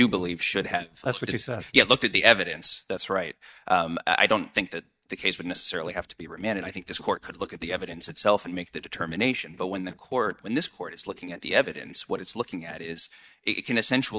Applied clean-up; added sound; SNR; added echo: neural mask model DeepFilterNet 3.